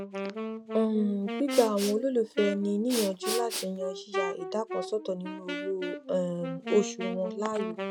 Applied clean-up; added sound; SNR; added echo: none; Wind instrument, woodwind instrument + Respiratory sounds; 6 dB; none.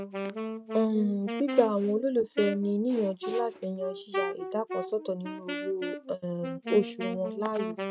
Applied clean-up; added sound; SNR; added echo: neural mask model RNNoise.